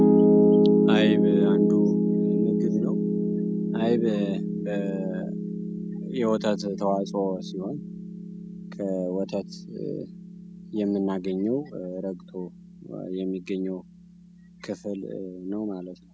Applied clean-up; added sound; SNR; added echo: none; Piano; -5 dB; none.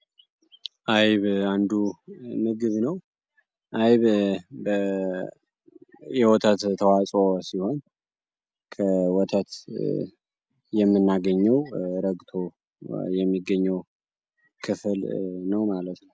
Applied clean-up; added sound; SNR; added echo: none; none; none; none.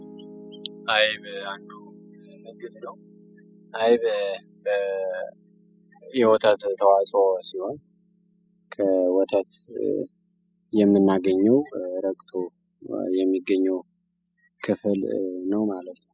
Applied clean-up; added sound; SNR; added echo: classical method spectral subtraction.